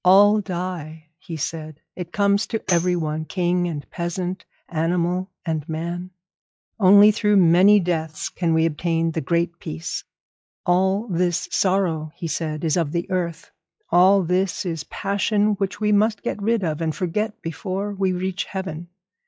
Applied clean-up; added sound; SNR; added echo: classical method log-MMSE.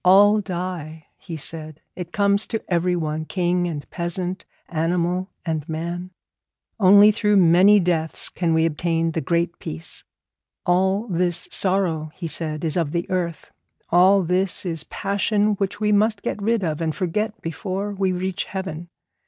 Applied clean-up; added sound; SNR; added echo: none; none; none; none.